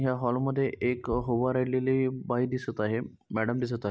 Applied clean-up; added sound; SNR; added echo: none; Bass drum; 20 dB; none.